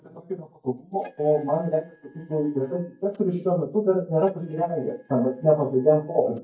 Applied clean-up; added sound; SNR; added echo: neural mask model DeepFilterNet 3.